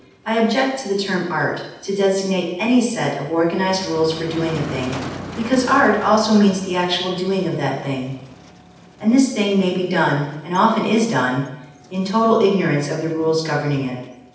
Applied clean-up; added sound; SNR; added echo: none; Motor vehicle (road); 18 dB; reverberation time 0.8 s.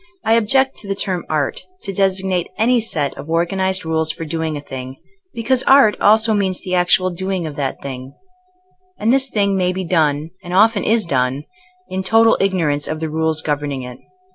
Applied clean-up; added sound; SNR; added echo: none; none; none; none.